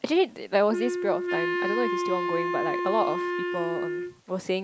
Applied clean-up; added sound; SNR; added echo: none; Wind instrument, woodwind instrument; 1 dB; none.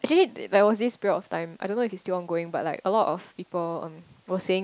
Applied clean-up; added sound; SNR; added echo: none; none; none; none.